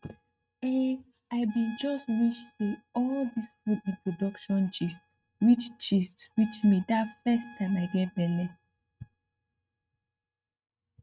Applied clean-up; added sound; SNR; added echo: neural mask model RNNoise.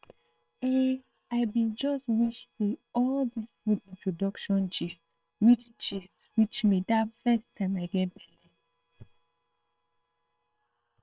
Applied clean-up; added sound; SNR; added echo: neural separator model SepFormer WHAM!.